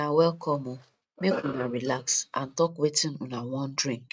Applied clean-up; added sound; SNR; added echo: neural mask model RNNoise.